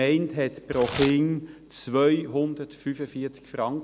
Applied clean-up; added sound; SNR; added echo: none; Packing tape, duct tape / Tearing; 12 dB; none.